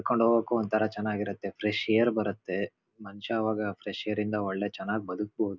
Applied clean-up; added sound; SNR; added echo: none; none; none; none.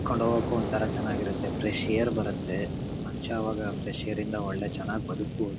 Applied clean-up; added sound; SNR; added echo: none; Fire; 1 dB; none.